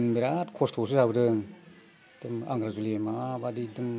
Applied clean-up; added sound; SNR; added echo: none; none; none; none.